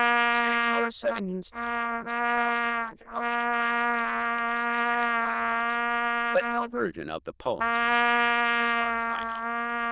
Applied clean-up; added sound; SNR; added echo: neural diffusion model UNIVERSE++.